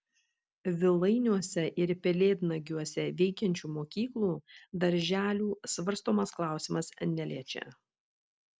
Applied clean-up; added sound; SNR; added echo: none; none; none; none.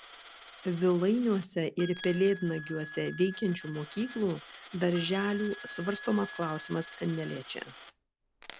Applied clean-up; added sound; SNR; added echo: none; Wind instrument, woodwind instrument + Coin (dropping); 14 dB; none.